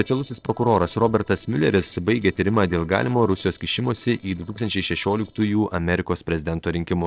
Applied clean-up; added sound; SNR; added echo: neural separator model SepFormer DNS4.